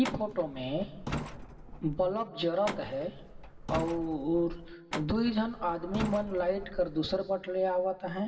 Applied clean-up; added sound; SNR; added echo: none; Truck; 9 dB; reverberation time 1.7 s.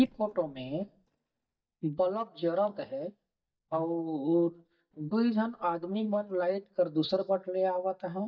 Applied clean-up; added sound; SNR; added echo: neural mask model DeepFilterNet 3.